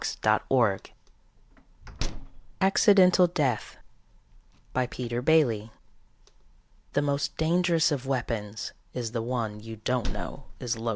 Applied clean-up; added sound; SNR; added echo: none; Slam; 10 dB; none.